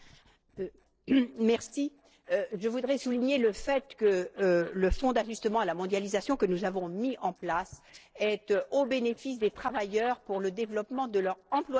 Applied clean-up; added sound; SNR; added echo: neural separator model SepFormer DNS4.